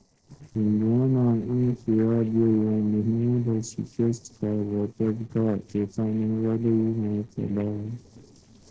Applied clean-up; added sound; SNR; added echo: neural separator model SepFormer DNS4.